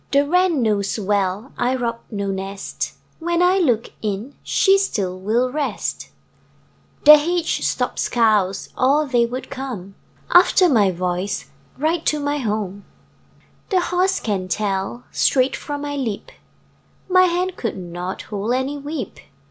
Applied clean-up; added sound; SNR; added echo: none; none; none; none.